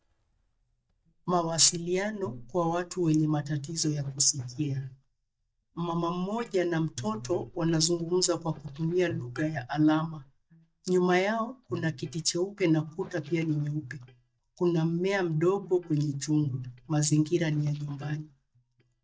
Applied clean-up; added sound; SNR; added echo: neural mask model DeepFilterNet 3.